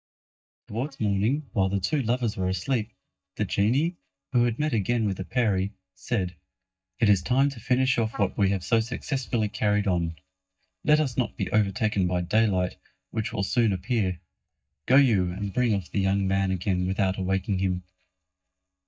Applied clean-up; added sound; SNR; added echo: neural mask model DeepFilterNet 3.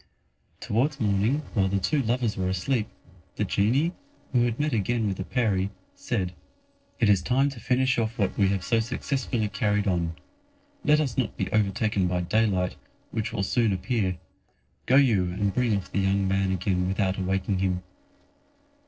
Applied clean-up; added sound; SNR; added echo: neural separator model SepFormer DNS4.